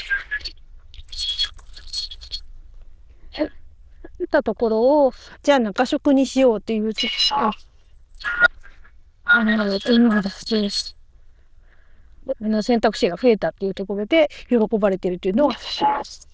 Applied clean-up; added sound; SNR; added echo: neural diffusion model UNIVERSE++.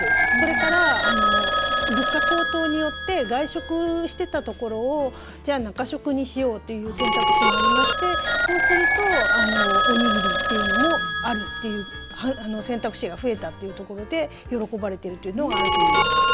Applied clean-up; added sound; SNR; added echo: none; Telephone; -4 dB; none.